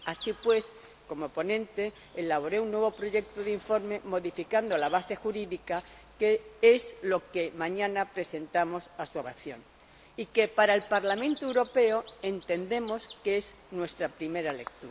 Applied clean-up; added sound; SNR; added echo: none; Bird vocalization, bird call, bird song; 17 dB; none.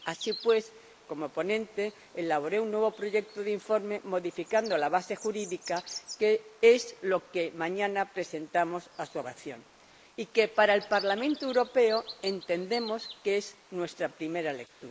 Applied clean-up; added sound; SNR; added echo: neural mask model Resemble Enhance denoiser.